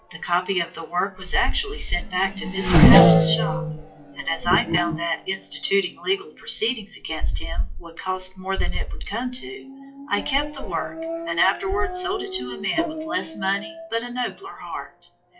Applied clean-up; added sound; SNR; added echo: classical method WPE with log-MMSE.